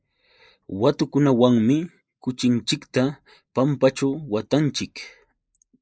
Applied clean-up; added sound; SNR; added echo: neural mask model Resemble Enhance denoiser.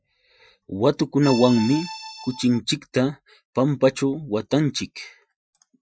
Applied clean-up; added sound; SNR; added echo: classical method Wiener filter.